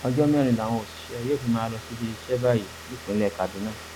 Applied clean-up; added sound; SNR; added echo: none; Car; 15 dB; none.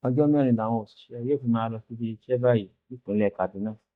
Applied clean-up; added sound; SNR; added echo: neural mask model DeepFilterNet 3.